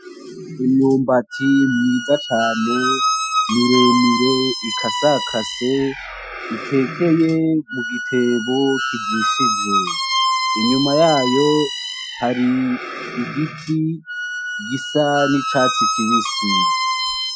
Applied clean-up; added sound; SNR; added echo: classical method Wiener filter.